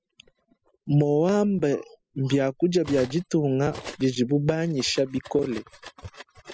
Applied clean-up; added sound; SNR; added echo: classical method spectral subtraction.